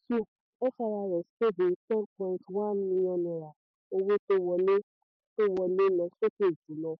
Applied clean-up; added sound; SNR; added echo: none; none; none; none.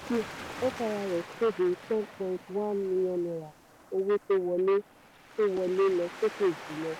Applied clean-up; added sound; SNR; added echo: none; Waves, surf; 15 dB; none.